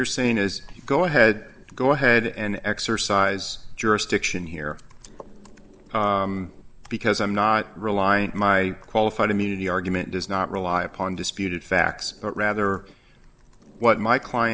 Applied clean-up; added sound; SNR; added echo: none; none; none; none.